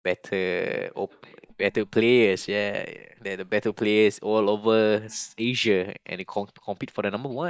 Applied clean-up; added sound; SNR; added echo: neural mask model DeepFilterNet 3.